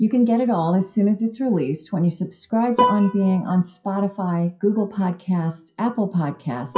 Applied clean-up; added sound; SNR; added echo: classical method WPE with log-MMSE.